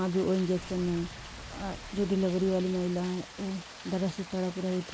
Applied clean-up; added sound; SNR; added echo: none; Boom + Rain; 14 dB; none.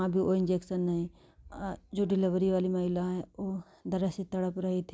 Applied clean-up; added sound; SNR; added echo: none; none; none; none.